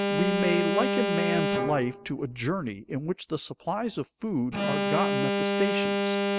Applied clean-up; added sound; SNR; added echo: none; Alarm; -1 dB; none.